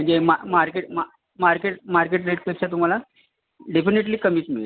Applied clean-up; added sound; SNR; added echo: none; none; none; none.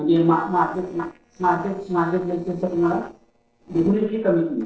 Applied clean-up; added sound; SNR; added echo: neural separator model SepFormer DNS4.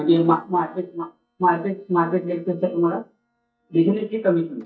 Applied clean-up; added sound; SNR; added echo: neural mask model DeepFilterNet 3.